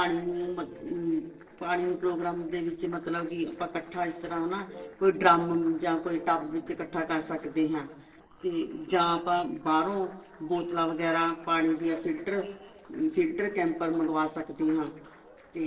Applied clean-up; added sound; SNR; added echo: neural separator model SepFormer DNS4.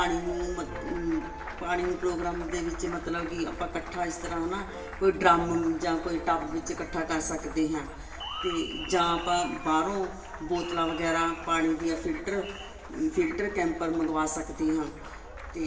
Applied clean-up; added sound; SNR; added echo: none; Applause; 12 dB; reverberation time 0.9 s.